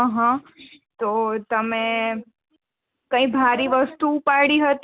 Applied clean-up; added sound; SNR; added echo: none; none; none; none.